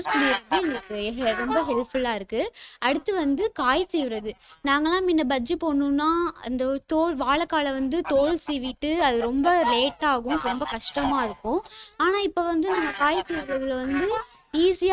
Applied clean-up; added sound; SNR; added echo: neural mask model RNNoise.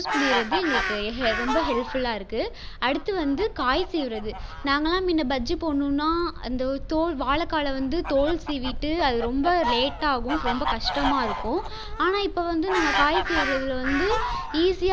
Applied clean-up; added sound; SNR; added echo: none; Fowl; 6 dB; none.